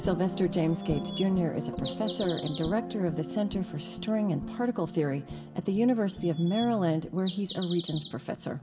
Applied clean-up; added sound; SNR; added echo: none; Bird vocalization, bird call, bird song; 7 dB; reverberation time 0.5 s.